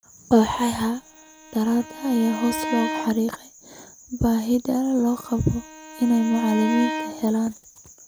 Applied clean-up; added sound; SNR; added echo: none; Bowed string instrument; 10 dB; none.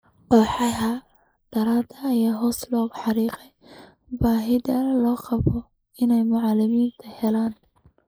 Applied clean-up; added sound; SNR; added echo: neural mask model Resemble Enhance denoiser.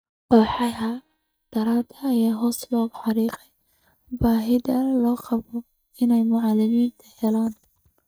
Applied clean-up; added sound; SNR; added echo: neural mask model DeepFilterNet 3.